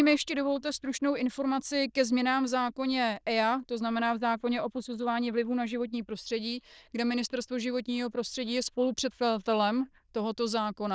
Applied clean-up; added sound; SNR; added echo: neural diffusion model UNIVERSE++.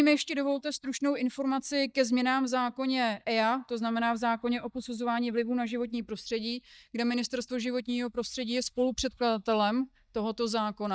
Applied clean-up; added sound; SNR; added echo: neural mask model DeepFilterNet 3.